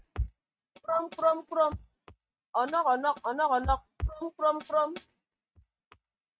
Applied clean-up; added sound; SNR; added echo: neural mask model RNNoise.